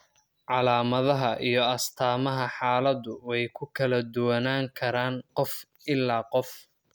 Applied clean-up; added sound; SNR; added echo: none; none; none; none.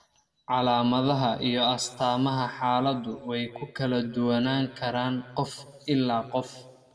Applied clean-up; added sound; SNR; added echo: none; none; none; reverberation time 1.4 s.